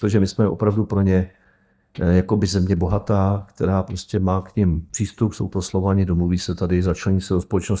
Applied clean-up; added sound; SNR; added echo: neural mask model DeepFilterNet 3.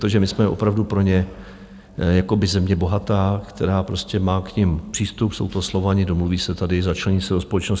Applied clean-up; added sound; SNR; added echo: none; none; none; none.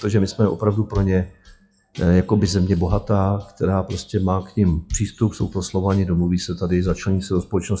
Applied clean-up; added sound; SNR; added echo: classical method WPE with log-MMSE.